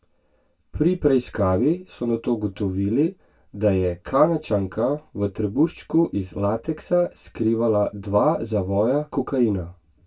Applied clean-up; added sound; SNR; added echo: none; none; none; reverberation time 0.1 s.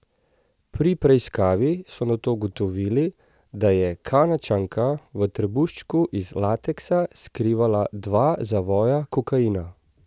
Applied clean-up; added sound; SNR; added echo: none; none; none; none.